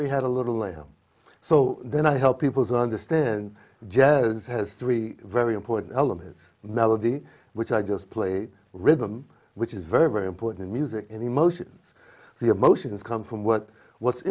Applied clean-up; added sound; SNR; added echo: none; none; none; none.